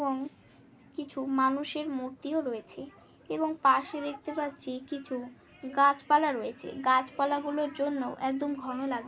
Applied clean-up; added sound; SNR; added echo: none; none; none; none.